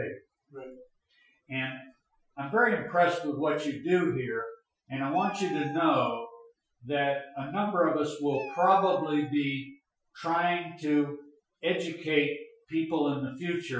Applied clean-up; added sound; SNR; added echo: classical method Wiener filter.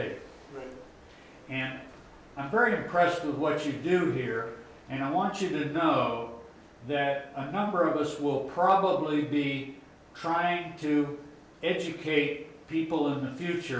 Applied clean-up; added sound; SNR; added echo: none; none; none; none.